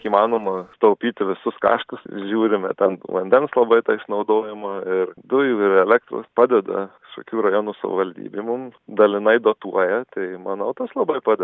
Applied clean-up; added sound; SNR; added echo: none; none; none; none.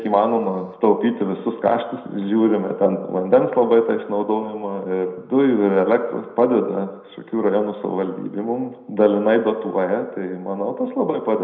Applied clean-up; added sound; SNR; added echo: none; none; none; reverberation time 0.7 s.